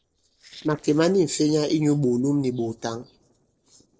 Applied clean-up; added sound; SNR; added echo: neural separator model SepFormer DNS4.